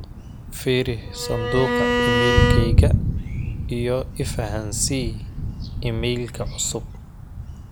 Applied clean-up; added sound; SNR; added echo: none; Bowed string instrument + Thunder; -4 dB; none.